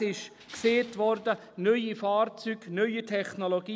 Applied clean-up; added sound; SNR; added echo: none; Tools; 19 dB; none.